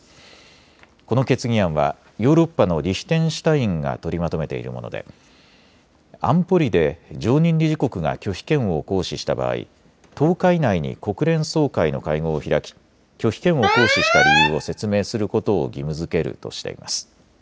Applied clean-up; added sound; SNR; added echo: none; Alarm; -2 dB; none.